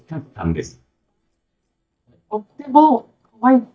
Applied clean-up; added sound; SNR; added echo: neural mask model DeepFilterNet 3.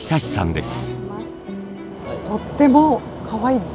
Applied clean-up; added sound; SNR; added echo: none; none; none; none.